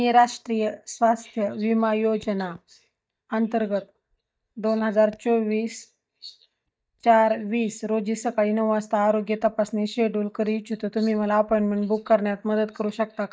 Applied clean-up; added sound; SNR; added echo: neural mask model DeepFilterNet 3.